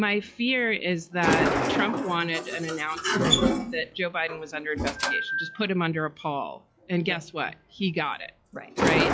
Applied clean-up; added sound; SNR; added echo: classical method log-MMSE.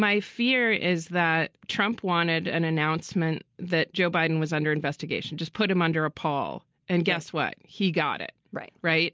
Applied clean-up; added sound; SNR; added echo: none; none; none; none.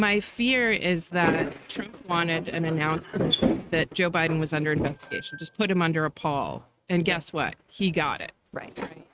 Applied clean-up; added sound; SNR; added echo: neural mask model RNNoise.